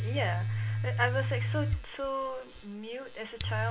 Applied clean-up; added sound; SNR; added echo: none; Domestic sounds, home sounds; -2 dB; reverberation time 0.2 s.